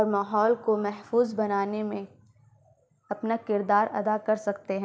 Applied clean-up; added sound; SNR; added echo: none; none; none; none.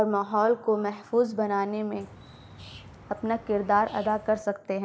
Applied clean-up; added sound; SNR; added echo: none; Bird; 20 dB; none.